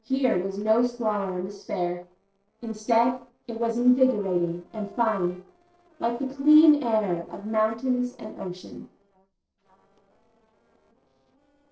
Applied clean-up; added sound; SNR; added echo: neural separator model SepFormer DNS4.